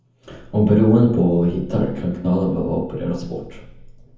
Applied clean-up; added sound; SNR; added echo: none; none; none; reverberation time 0.7 s.